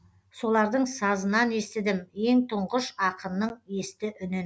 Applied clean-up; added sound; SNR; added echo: none; none; none; none.